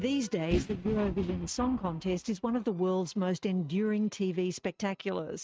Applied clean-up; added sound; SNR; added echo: neural mask model RNNoise.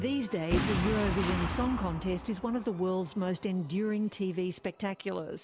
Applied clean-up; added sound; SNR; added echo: none; Boom; 5 dB; none.